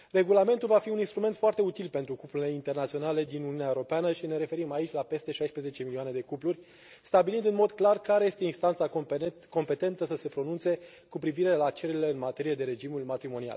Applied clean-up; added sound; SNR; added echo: none; none; none; none.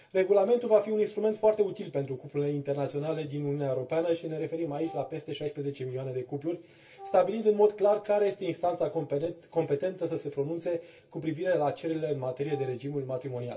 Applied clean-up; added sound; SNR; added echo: none; Wind instrument, woodwind instrument; 19 dB; reverberation time 0.2 s.